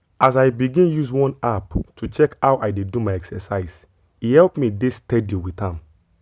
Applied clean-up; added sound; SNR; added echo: none; none; none; none.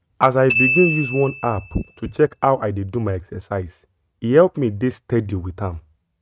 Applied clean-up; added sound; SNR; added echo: neural mask model RNNoise.